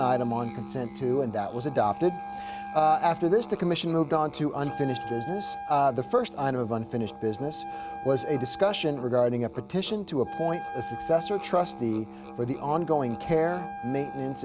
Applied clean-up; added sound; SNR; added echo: none; Wind instrument, woodwind instrument + Musical instrument; 11 dB; none.